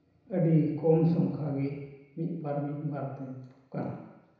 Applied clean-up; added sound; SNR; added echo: none; none; none; reverberation time 1.0 s.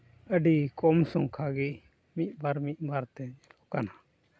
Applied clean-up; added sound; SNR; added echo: none; none; none; none.